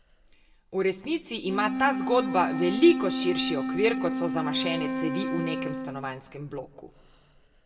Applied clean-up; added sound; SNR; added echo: none; Wind instrument, woodwind instrument; 4 dB; reverberation time 1.0 s.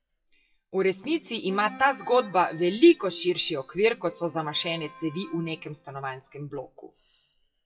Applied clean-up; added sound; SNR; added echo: classical method WPE with log-MMSE.